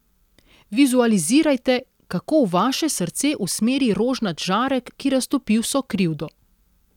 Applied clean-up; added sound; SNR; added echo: none; none; none; none.